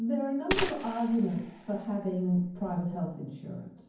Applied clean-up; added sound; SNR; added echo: none; Gunshot, gunfire; 6 dB; reverberation time 0.9 s.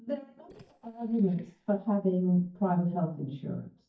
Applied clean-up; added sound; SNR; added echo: neural mask model DeepFilterNet 3.